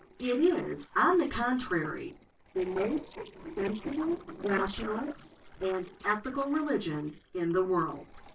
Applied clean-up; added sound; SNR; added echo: neural separator model SepFormer DNS4.